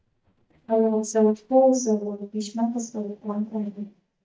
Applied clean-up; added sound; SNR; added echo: neural mask model DeepFilterNet 3.